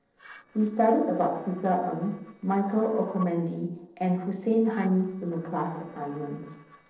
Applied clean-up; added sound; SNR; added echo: neural separator model SepFormer DNS4.